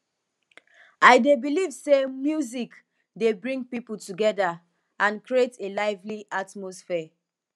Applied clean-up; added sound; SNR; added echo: none; none; none; none.